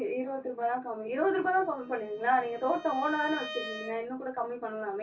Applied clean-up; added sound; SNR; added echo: none; Bowed string instrument; 14 dB; reverberation time 0.3 s.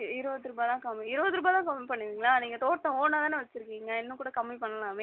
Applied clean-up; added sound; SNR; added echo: none; none; none; none.